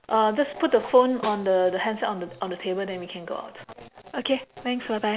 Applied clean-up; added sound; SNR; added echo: none; Snare drum; 17 dB; none.